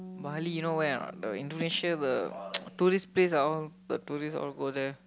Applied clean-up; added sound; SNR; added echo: none; Bass guitar; 18 dB; none.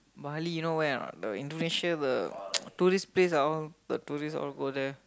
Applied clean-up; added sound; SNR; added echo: none; none; none; none.